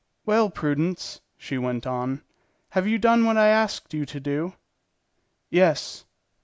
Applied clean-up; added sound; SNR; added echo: none; none; none; none.